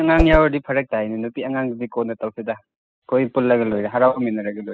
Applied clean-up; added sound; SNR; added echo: classical method spectral subtraction.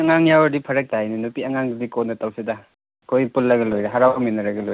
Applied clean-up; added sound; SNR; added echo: none; none; none; none.